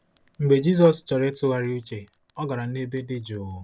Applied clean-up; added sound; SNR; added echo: none; Bell; 19 dB; none.